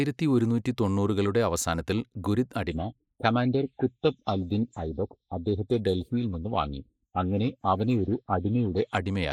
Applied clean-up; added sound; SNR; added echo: neural mask model Resemble Enhance denoiser.